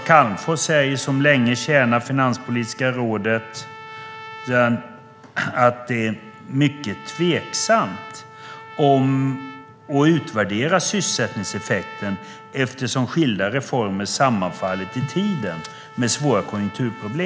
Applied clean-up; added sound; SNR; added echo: none; Trumpet; 18 dB; none.